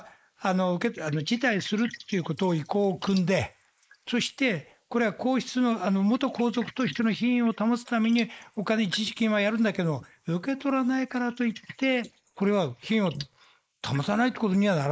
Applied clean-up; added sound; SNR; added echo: neural mask model Resemble Enhance denoiser.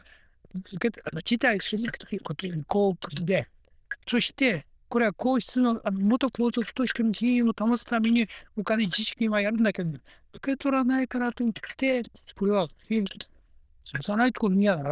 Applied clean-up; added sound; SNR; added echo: neural diffusion model UNIVERSE++.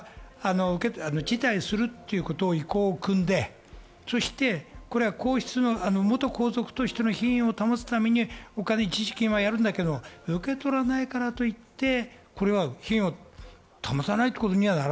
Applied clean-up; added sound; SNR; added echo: none; none; none; none.